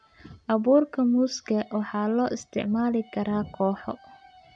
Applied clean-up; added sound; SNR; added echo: none; none; none; none.